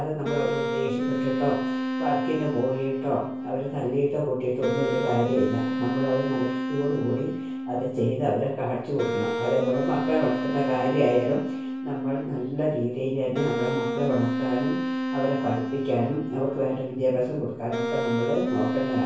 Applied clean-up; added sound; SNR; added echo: none; Wind instrument, woodwind instrument; 2 dB; reverberation time 0.6 s.